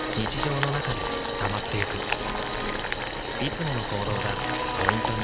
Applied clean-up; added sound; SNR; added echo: none; Boiling; 0 dB; none.